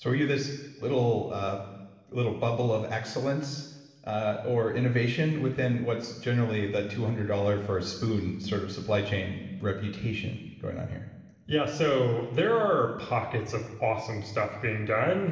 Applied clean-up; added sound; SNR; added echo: none; none; none; reverberation time 1.2 s.